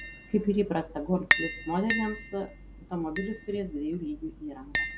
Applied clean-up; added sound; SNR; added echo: none; Tap; 2 dB; none.